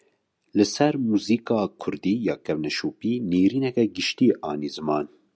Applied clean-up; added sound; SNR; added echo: none; none; none; none.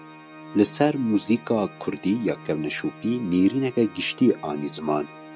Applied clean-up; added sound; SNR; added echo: none; Organ; 19 dB; none.